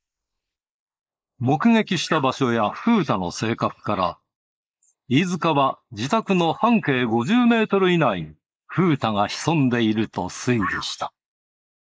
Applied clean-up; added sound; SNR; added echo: neural mask model Resemble Enhance denoiser.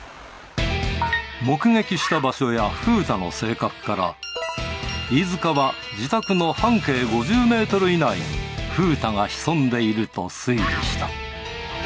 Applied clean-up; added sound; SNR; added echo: none; Bird; 18 dB; none.